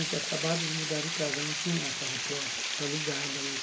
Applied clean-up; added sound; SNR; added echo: none; Water; -2 dB; reverberation time 0.2 s.